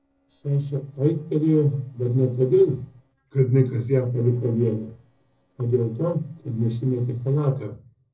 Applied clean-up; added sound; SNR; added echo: neural separator model SepFormer DNS4.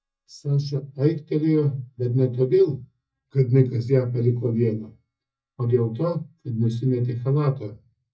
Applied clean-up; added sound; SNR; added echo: neural mask model DeepFilterNet 3.